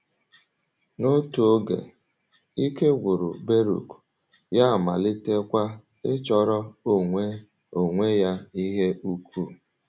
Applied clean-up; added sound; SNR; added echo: none; none; none; none.